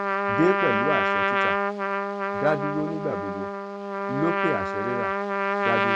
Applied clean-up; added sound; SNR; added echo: none; Trumpet; -4 dB; none.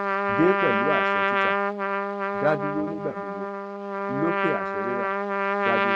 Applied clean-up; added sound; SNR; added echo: neural mask model RNNoise.